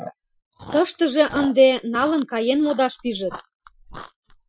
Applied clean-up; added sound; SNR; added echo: classical method Wiener filter.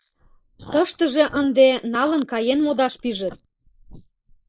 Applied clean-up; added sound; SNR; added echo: neural mask model Resemble Enhance denoiser.